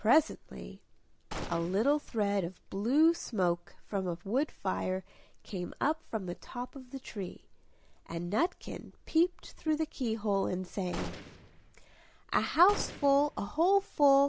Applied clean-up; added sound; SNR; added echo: none; Gunshot, gunfire; 13 dB; none.